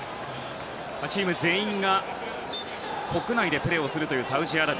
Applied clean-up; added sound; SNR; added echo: none; none; none; none.